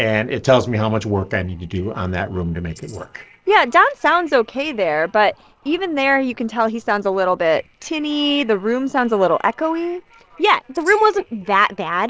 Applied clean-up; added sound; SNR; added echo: neural separator model SepFormer DNS4.